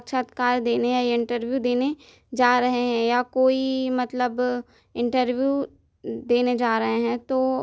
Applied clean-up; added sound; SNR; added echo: none; none; none; none.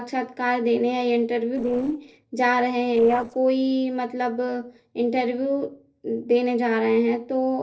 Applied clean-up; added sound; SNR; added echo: neural separator model SepFormer DNS4.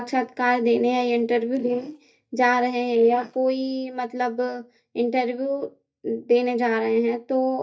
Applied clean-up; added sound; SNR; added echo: neural mask model DeepFilterNet 3.